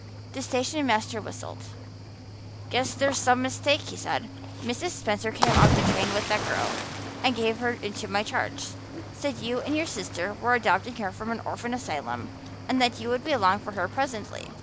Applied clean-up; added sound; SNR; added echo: none; Cricket / Waves, surf; 4 dB; none.